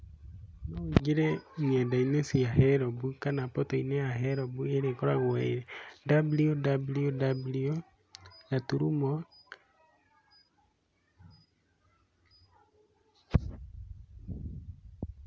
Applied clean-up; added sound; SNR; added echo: none; none; none; none.